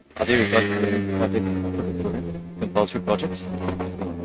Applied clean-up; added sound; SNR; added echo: neural mask model RNNoise.